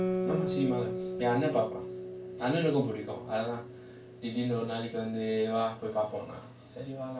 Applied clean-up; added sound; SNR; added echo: none; Guitar; 6 dB; reverberation time 0.2 s.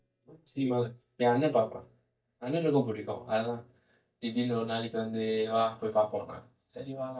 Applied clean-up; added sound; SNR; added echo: neural mask model DeepFilterNet 3.